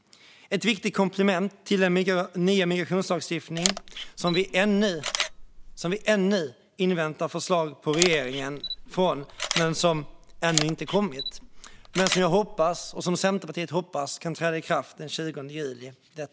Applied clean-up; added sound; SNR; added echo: none; Camera; 7 dB; none.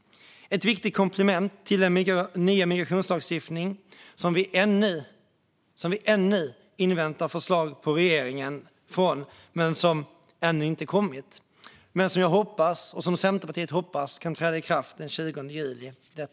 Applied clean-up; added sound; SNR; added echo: none; none; none; none.